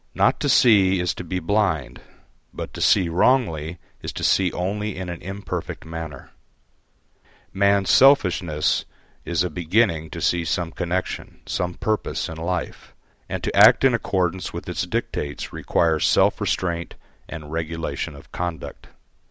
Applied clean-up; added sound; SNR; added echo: none; none; none; none.